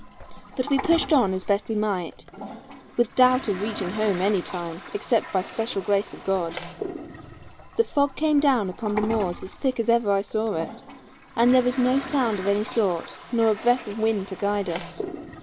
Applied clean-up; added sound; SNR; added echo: none; Toilet flush; 12 dB; none.